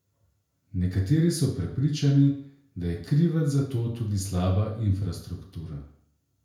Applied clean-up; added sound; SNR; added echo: none; none; none; reverberation time 0.5 s.